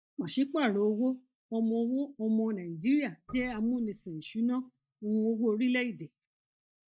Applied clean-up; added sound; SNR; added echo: neural mask model DeepFilterNet 3.